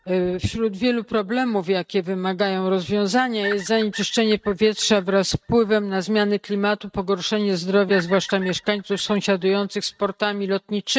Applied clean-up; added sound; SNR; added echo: neural mask model RNNoise.